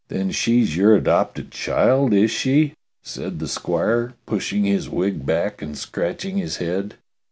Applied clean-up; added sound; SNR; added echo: none; none; none; none.